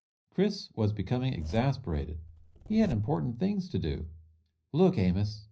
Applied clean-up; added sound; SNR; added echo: none; Zipper (clothing); 18 dB; reverberation time 0.5 s.